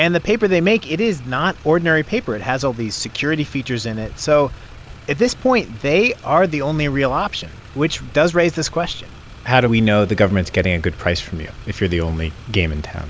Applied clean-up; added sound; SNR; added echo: none; Motor vehicle (road); 19 dB; none.